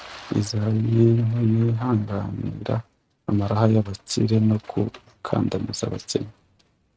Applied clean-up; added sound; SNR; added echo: neural mask model RNNoise.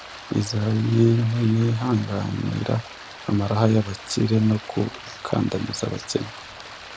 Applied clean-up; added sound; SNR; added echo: none; Stream; 16 dB; none.